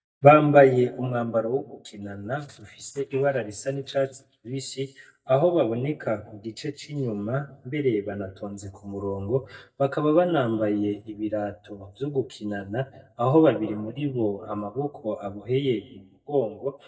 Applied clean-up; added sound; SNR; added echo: neural mask model DeepFilterNet 3.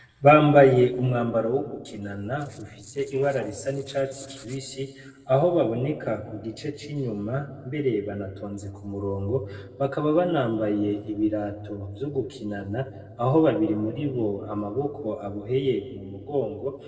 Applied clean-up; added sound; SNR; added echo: neural separator model SepFormer DNS4.